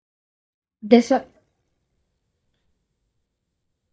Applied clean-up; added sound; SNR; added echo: neural mask model DeepFilterNet 3.